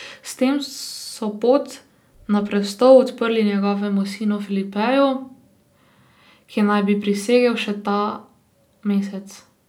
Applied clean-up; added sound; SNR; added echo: none; none; none; none.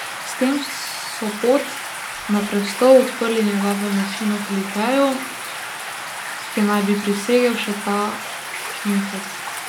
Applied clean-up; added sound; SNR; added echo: none; Stream; 8 dB; none.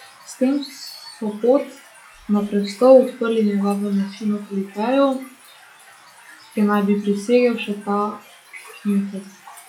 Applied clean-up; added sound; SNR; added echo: classical method log-MMSE.